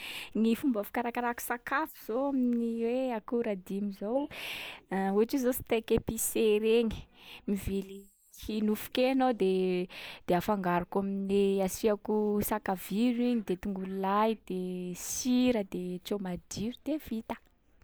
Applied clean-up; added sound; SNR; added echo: neural mask model Resemble Enhance denoiser.